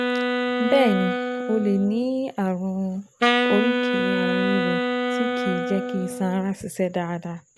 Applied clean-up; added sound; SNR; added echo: none; Wind instrument, woodwind instrument; 0 dB; none.